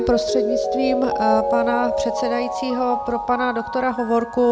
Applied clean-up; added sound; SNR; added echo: none; Mallet percussion; 2 dB; none.